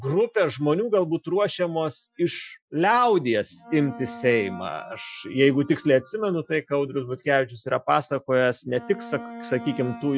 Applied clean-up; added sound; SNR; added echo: classical method Wiener filter.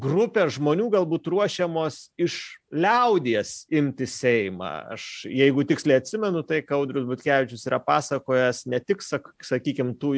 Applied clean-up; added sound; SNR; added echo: none; none; none; none.